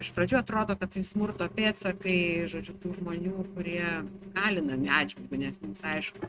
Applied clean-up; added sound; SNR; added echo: neural mask model RNNoise.